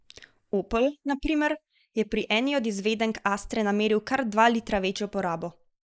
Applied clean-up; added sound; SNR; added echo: neural mask model Resemble Enhance denoiser.